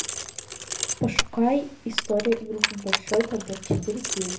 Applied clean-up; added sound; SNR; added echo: none; Keys jangling; 3 dB; reverberation time 0.3 s.